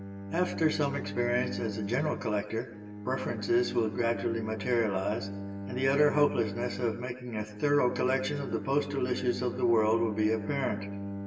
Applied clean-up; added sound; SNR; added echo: none; Bowed string instrument; 9 dB; reverberation time 0.8 s.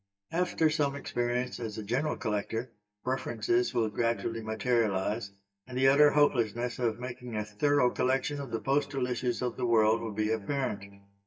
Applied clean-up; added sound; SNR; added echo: neural mask model DeepFilterNet 3.